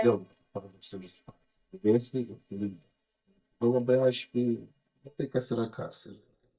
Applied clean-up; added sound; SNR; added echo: neural mask model DeepFilterNet 3.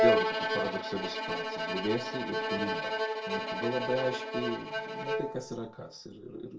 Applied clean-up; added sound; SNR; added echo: none; Bowed string instrument; -3 dB; reverberation time 0.2 s.